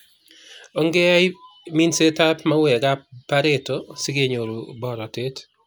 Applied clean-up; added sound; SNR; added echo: none; none; none; none.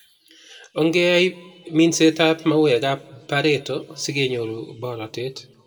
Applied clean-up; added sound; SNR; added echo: none; none; none; reverberation time 1.2 s.